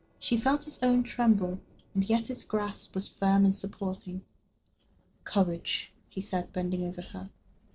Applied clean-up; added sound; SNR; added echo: neural separator model SepFormer DNS4.